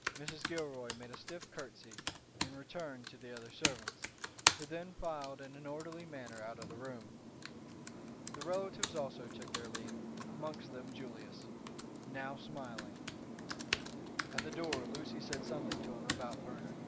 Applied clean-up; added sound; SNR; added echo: none; Computer keyboard; -3 dB; none.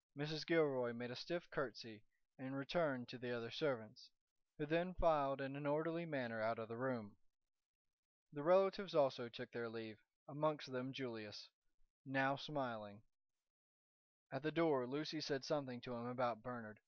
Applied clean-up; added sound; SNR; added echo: none; none; none; none.